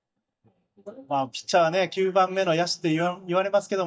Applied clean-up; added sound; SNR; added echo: neural mask model DeepFilterNet 3.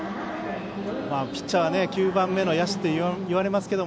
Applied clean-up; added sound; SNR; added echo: none; none; none; none.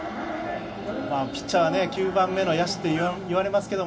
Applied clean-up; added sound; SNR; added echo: none; Cough; 15 dB; reverberation time 0.2 s.